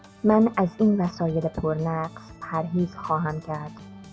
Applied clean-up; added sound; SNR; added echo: none; Organ; 20 dB; none.